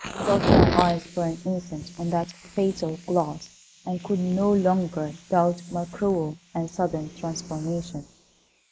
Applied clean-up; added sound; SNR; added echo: neural mask model Resemble Enhance denoiser.